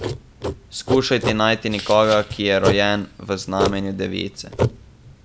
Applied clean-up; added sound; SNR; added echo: none; Writing; 6 dB; none.